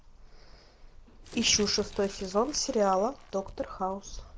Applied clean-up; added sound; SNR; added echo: none; Crumpling, crinkling; 17 dB; none.